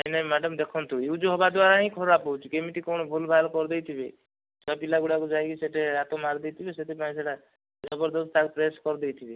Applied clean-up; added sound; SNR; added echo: none; none; none; none.